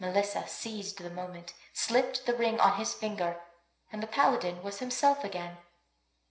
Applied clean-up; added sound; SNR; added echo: none; none; none; reverberation time 0.5 s.